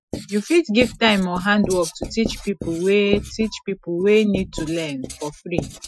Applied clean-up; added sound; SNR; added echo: classical method Wiener filter.